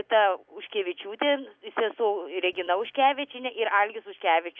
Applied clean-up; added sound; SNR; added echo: none; none; none; none.